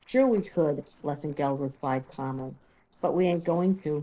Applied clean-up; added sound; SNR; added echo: neural separator model SepFormer DNS4.